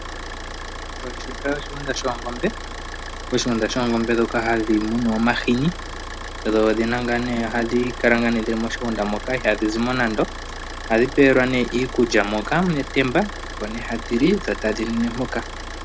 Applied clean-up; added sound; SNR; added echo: none; Idling / Car; 10 dB; none.